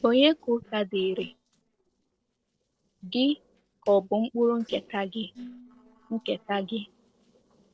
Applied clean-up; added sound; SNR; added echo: neural separator model SepFormer DNS4.